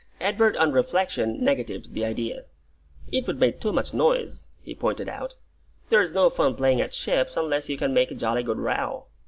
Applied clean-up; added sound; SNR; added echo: none; none; none; none.